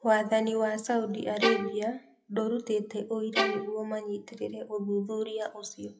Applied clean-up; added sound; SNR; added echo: classical method WPE with log-MMSE.